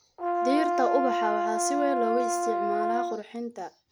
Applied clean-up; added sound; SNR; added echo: none; Brass instrument; -3 dB; none.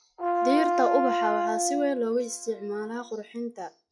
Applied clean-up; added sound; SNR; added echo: classical method log-MMSE.